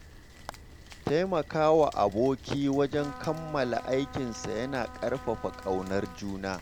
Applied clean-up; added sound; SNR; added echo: none; Trumpet + Rain; 16 dB; none.